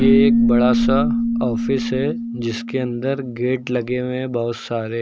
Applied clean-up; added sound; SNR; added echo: none; Keyboard (musical); -2 dB; none.